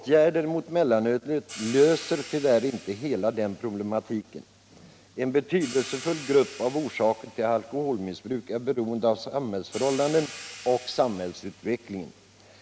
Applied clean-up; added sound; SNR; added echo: none; Hi-hat; 18 dB; none.